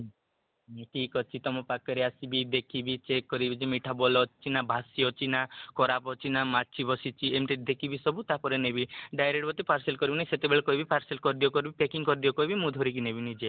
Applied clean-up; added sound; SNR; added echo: none; none; none; none.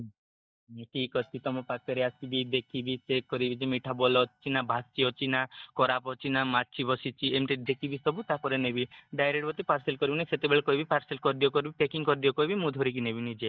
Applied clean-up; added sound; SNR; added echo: neural mask model DeepFilterNet 3.